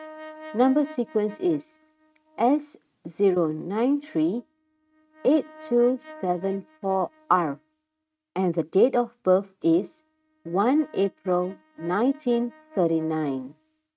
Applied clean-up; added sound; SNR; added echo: neural mask model RNNoise.